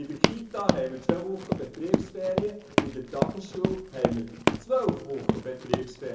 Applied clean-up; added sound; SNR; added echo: none; Run; -4 dB; reverberation time 0.6 s.